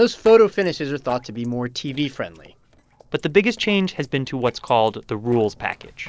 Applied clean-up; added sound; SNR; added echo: neural separator model SepFormer DNS4.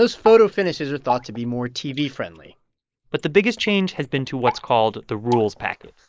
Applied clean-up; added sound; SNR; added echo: neural mask model Resemble Enhance denoiser.